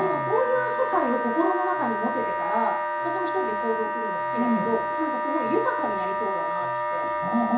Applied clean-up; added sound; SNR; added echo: none; Wind instrument, woodwind instrument; 0 dB; reverberation time 0.7 s.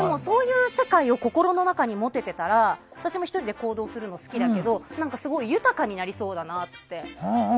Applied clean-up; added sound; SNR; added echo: none; none; none; none.